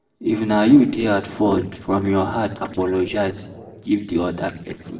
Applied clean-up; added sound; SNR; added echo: neural separator model SepFormer DNS4.